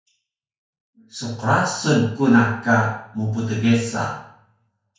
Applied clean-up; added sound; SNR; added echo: none; none; none; reverberation time 0.5 s.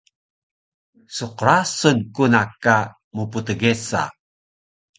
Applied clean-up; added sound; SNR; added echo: none; none; none; none.